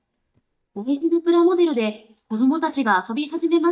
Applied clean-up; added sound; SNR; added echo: neural mask model DeepFilterNet 3.